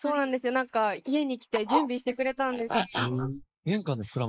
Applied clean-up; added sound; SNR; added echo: neural mask model Resemble Enhance denoiser.